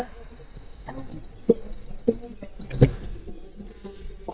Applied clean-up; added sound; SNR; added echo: neural mask model DeepFilterNet 3.